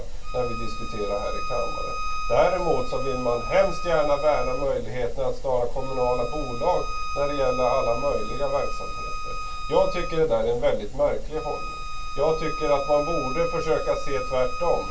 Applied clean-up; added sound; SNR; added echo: none; Bowed string instrument; 11 dB; reverberation time 0.2 s.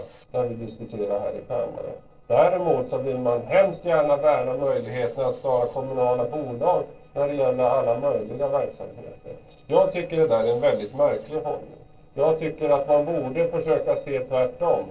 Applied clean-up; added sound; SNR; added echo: neural separator model SepFormer DNS4.